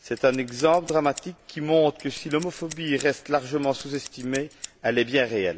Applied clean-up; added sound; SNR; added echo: none; Scissors; 18 dB; none.